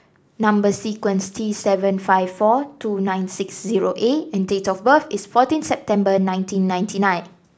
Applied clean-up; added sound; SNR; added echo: none; none; none; none.